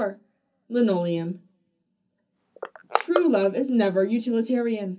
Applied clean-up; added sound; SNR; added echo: none; Crushing; 10 dB; reverberation time 0.4 s.